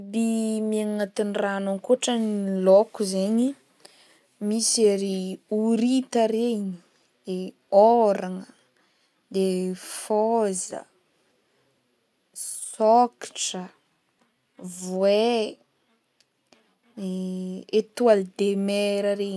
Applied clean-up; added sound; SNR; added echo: none; none; none; none.